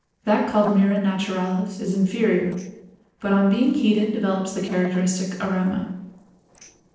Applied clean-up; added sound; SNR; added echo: neural separator model SepFormer DNS4.